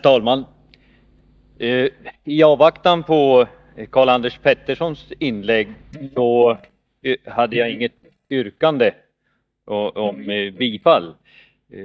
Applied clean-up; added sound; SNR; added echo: neural mask model DeepFilterNet 3.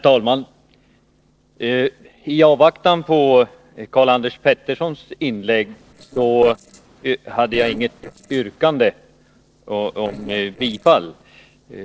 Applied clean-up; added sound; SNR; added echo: neural separator model SepFormer DNS4.